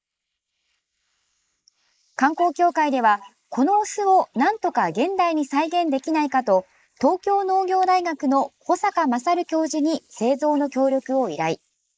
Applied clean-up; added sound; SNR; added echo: neural mask model Resemble Enhance denoiser.